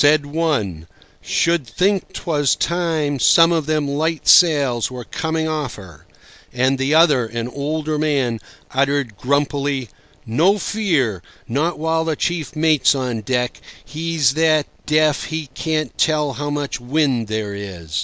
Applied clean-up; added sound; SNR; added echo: none; none; none; none.